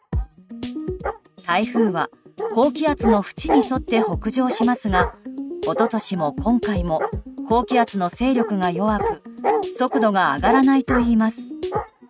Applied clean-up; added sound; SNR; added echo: neural mask model RNNoise.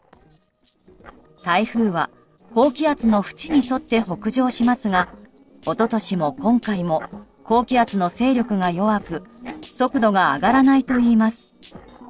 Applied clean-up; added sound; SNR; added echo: neural separator model SepFormer DNS4.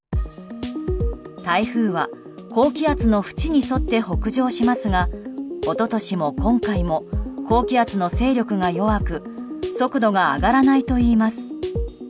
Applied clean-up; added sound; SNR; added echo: none; none; none; none.